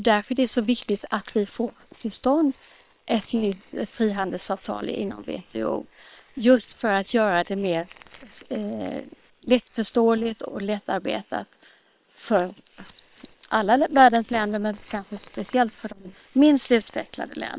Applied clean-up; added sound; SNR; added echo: neural separator model SepFormer WHAM!.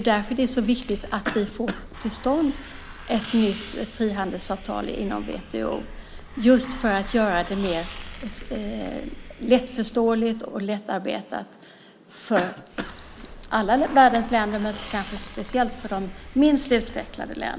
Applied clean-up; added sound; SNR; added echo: none; Hiss + Cough; 13 dB; none.